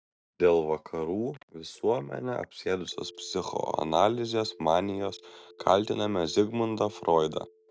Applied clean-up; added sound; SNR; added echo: neural mask model DeepFilterNet 3.